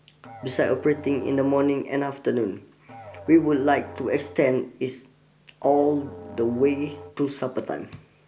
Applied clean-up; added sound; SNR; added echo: none; Musical instrument; 18 dB; none.